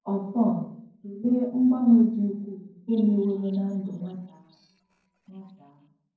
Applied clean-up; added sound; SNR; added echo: neural separator model SepFormer DNS4.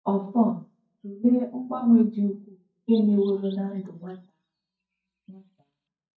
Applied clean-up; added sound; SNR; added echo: neural mask model DeepFilterNet 3.